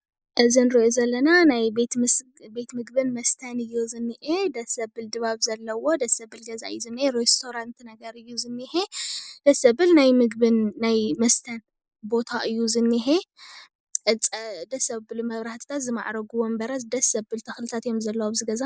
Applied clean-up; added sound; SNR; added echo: neural mask model Resemble Enhance denoiser.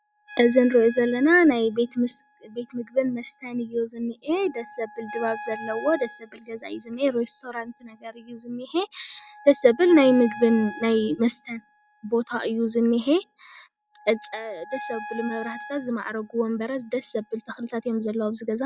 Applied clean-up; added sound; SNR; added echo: classical method log-MMSE.